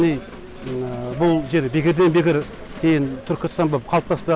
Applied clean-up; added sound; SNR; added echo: none; Brass instrument; 17 dB; none.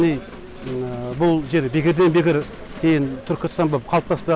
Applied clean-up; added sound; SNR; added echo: none; none; none; none.